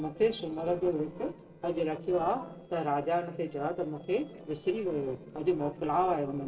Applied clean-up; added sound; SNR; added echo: neural separator model SepFormer DNS4.